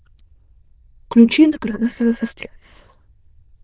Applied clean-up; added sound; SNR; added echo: neural diffusion model UNIVERSE++.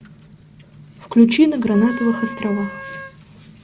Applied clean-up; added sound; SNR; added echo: none; Wind instrument, woodwind instrument; 14 dB; none.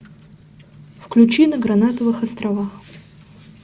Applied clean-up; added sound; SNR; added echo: none; none; none; none.